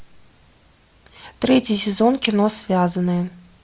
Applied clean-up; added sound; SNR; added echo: none; none; none; none.